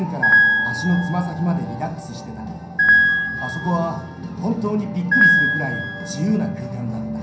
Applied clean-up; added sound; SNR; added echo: none; Piano; -4 dB; reverberation time 0.6 s.